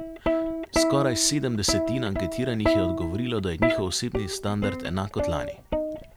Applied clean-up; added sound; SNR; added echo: none; Plucked string instrument; 0 dB; none.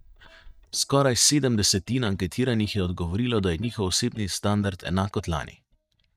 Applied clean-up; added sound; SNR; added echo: neural mask model DeepFilterNet 3.